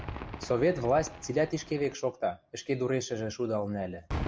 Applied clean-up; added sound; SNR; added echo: none; Cheering / Fireworks; 11 dB; none.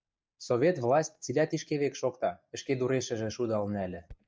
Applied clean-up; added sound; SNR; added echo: neural mask model DeepFilterNet 3.